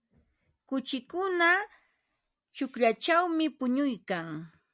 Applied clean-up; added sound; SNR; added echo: none; none; none; none.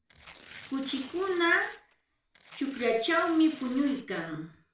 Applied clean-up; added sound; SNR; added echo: none; Tearing; 20 dB; reverberation time 0.4 s.